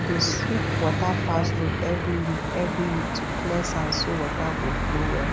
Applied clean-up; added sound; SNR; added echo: none; Church bell / Traffic noise, roadway noise; -3 dB; none.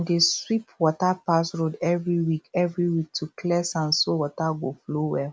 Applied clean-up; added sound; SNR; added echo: none; none; none; none.